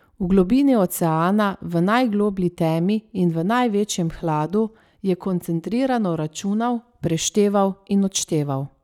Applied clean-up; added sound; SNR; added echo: none; none; none; none.